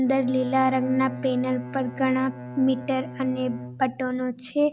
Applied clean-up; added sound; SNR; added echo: none; Bowed string instrument; 12 dB; none.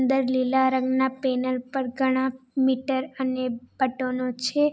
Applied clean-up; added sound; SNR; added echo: none; none; none; none.